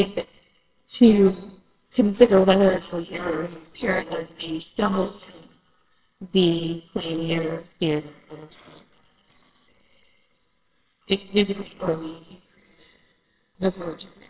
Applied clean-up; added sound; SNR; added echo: neural separator model SepFormer WHAMR!.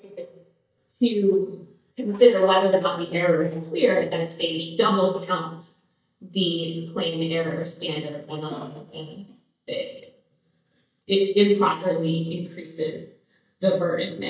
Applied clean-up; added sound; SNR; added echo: neural mask model DeepFilterNet 3.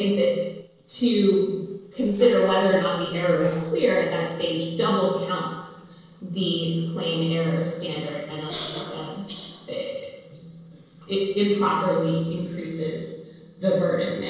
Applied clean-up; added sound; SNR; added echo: neural separator model SepFormer DNS4.